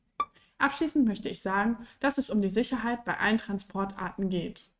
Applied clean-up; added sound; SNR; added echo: neural mask model RNNoise.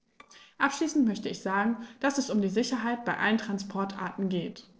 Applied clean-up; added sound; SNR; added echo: neural separator model SepFormer DNS4.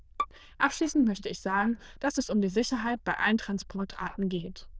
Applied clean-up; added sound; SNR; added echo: neural diffusion model UNIVERSE++.